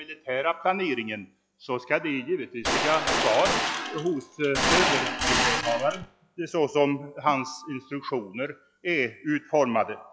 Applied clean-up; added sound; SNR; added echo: classical method log-MMSE.